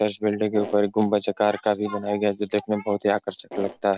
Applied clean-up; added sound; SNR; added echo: none; Fart; 12 dB; none.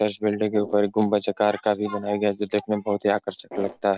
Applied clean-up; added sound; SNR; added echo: neural mask model Resemble Enhance denoiser.